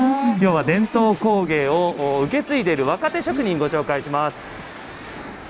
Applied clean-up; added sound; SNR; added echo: neural mask model Resemble Enhance denoiser.